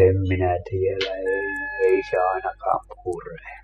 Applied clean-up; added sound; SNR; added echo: classical method spectral subtraction.